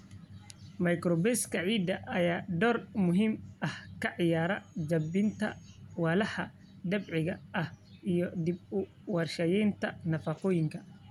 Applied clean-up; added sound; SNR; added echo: none; none; none; none.